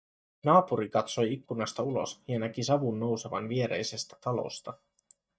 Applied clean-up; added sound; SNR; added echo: neural mask model DeepFilterNet 3.